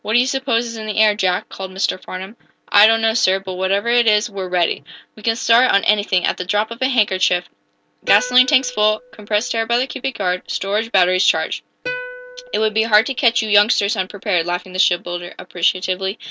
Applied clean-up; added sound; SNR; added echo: none; Plucked string instrument; 14 dB; none.